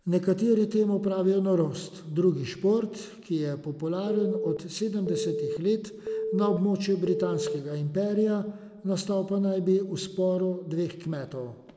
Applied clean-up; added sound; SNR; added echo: none; Telephone; 5 dB; none.